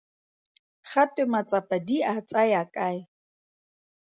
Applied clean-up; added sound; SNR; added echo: none; none; none; none.